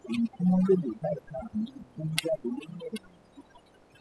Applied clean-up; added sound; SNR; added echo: classical method spectral subtraction.